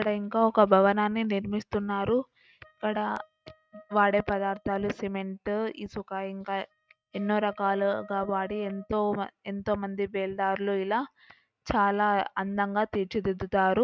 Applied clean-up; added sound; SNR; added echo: neural mask model RNNoise.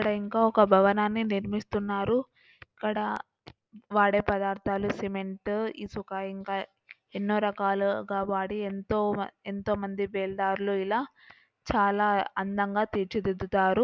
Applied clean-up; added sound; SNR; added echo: none; none; none; none.